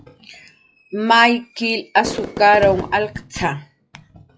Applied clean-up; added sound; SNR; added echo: classical method log-MMSE.